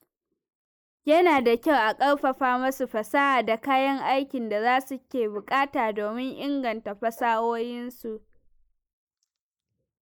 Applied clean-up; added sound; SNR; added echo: neural mask model Resemble Enhance denoiser.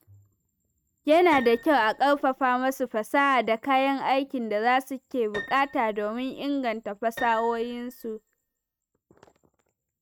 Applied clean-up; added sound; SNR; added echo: neural mask model RNNoise.